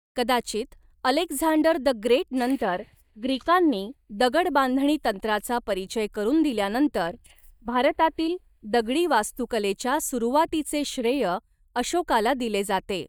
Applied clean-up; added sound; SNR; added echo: neural mask model DeepFilterNet 3.